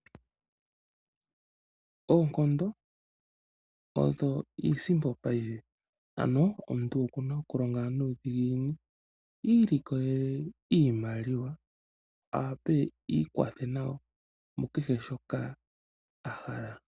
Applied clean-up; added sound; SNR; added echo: none; none; none; none.